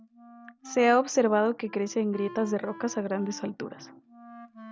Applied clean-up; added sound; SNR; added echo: none; Wind instrument, woodwind instrument; 18 dB; none.